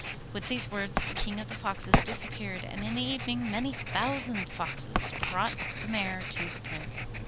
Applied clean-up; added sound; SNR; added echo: none; Writing; 1 dB; none.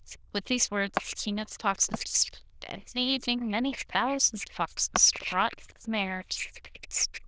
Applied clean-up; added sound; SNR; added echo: neural diffusion model UNIVERSE++.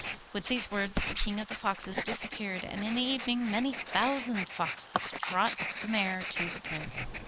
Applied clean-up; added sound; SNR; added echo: neural mask model Resemble Enhance denoiser.